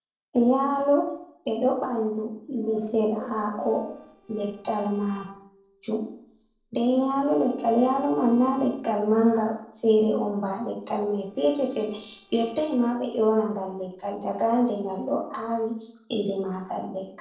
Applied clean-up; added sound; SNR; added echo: neural separator model SepFormer DNS4.